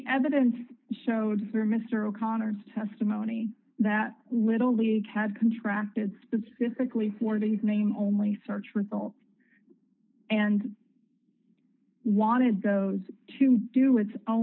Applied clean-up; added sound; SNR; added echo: neural mask model Resemble Enhance denoiser.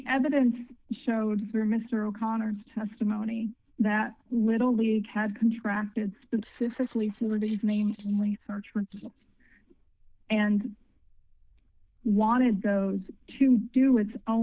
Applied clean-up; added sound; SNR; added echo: neural diffusion model UNIVERSE++.